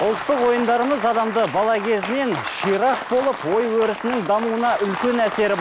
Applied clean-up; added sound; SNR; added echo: none; none; none; none.